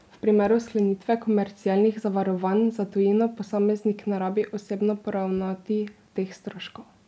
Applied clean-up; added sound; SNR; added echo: none; none; none; none.